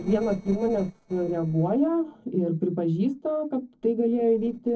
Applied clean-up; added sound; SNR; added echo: neural separator model SepFormer DNS4.